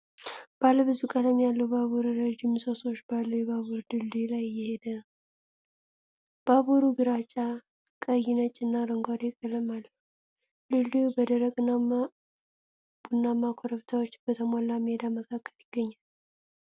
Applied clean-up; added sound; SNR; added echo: none; none; none; none.